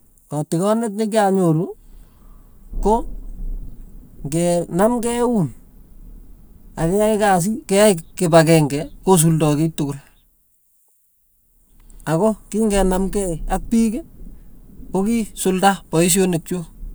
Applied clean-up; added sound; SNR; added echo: none; Thunder; 14 dB; none.